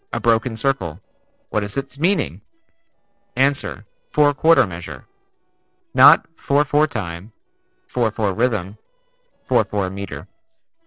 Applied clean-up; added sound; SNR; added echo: neural separator model SepFormer DNS4.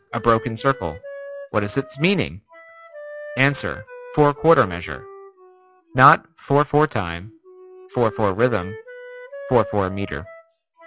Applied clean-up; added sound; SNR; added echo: classical method log-MMSE.